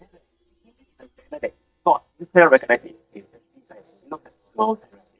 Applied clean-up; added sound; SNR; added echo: neural mask model DeepFilterNet 3.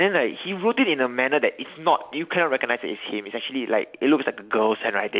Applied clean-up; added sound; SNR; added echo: none; none; none; none.